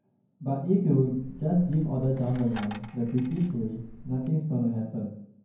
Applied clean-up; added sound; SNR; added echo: none; Coin (dropping); 17 dB; reverberation time 0.9 s.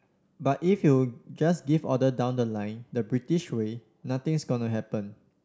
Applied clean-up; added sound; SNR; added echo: none; none; none; none.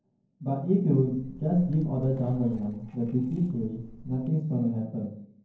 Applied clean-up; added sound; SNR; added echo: neural separator model SepFormer DNS4.